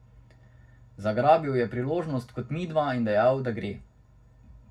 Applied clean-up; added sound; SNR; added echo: none; none; none; reverberation time 0.4 s.